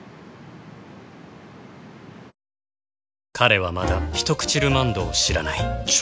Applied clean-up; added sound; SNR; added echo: none; none; none; none.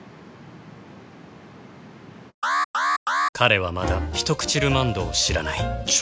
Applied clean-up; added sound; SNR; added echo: none; Alarm; 0 dB; none.